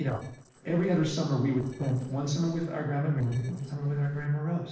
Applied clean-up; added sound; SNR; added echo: neural separator model SepFormer DNS4.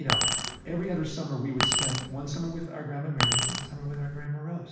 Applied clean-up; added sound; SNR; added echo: none; Keys jangling; -3 dB; reverberation time 0.9 s.